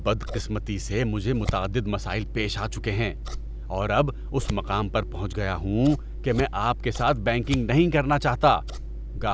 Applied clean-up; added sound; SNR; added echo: none; Scissors; 7 dB; none.